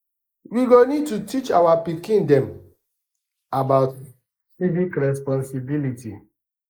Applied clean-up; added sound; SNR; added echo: neural mask model Resemble Enhance denoiser.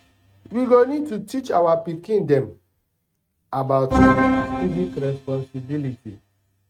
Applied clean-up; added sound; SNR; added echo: neural mask model RNNoise.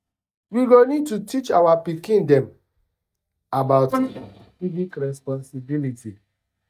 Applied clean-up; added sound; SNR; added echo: neural mask model DeepFilterNet 3.